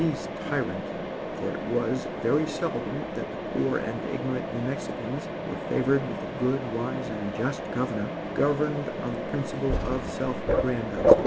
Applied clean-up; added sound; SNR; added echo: none; Mechanisms; 0 dB; none.